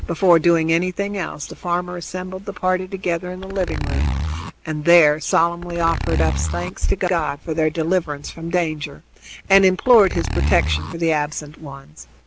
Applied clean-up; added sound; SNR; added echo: none; Zipper (clothing); 3 dB; none.